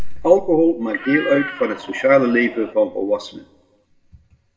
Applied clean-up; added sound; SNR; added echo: none; Meow; 14 dB; reverberation time 0.5 s.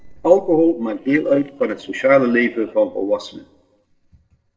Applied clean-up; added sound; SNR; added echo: neural separator model SepFormer DNS4.